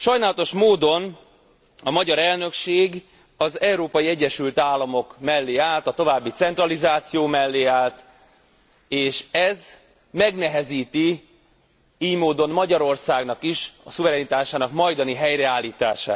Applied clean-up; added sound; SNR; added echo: none; none; none; none.